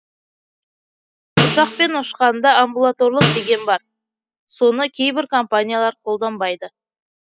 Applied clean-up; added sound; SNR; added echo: classical method spectral subtraction.